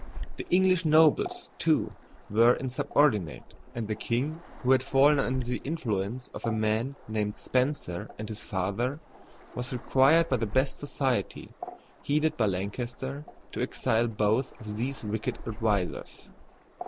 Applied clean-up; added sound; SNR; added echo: none; Waves, surf; 13 dB; none.